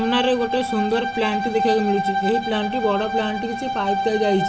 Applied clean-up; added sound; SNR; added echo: none; Bowed string instrument; 3 dB; none.